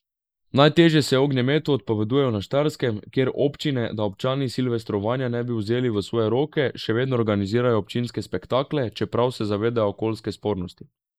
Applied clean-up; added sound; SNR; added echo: neural mask model Resemble Enhance denoiser.